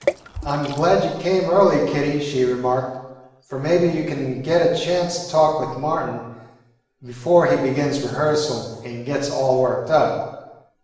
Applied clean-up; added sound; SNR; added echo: none; Water / Splash, splatter; 12 dB; reverberation time 0.9 s.